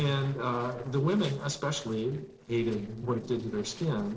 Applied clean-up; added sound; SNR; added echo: neural separator model SepFormer DNS4.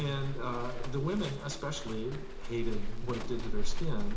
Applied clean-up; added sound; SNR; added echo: none; Livestock, farm animals, working animals; -4 dB; reverberation time 0.8 s.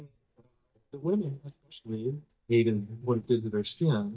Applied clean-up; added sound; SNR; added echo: neural mask model DeepFilterNet 3.